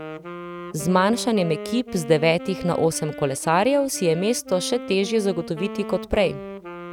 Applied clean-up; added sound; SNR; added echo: none; Wind instrument, woodwind instrument; 12 dB; none.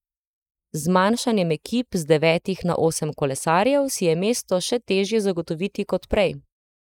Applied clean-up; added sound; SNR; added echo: neural mask model Resemble Enhance denoiser.